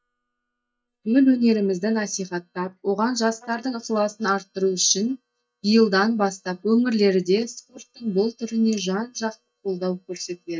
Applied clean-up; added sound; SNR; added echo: neural mask model DeepFilterNet 3.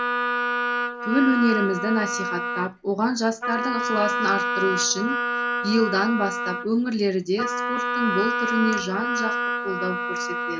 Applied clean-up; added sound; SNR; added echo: none; Wind instrument, woodwind instrument; 1 dB; reverberation time 0.2 s.